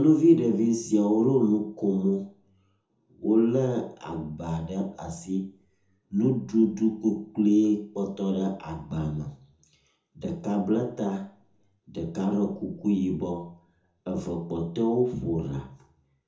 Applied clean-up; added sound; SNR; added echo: none; none; none; reverberation time 0.5 s.